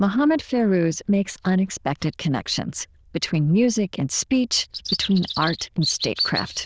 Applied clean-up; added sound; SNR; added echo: neural diffusion model UNIVERSE++.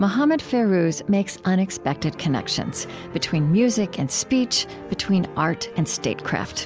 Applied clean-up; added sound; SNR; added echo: none; none; none; none.